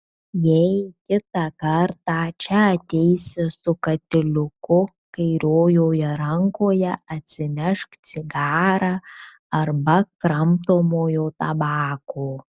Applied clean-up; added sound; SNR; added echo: none; none; none; none.